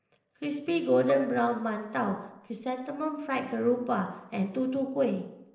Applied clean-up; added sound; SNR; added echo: neural separator model SepFormer DNS4.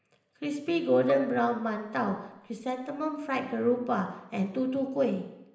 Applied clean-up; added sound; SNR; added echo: none; Bowed string instrument; 18 dB; reverberation time 0.9 s.